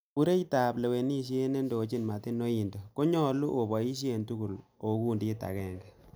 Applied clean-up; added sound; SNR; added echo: none; none; none; none.